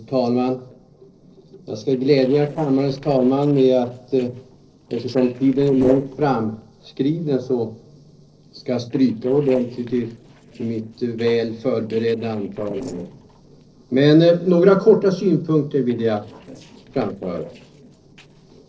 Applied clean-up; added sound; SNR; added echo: neural separator model SepFormer DNS4.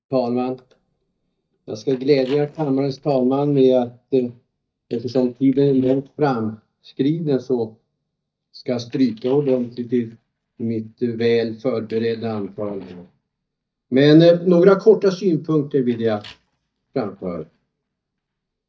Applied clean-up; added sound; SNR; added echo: neural mask model DeepFilterNet 3.